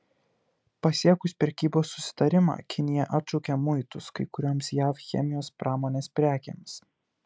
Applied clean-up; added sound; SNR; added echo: none; none; none; none.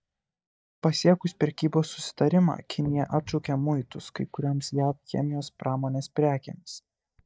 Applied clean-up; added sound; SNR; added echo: neural mask model DeepFilterNet 3.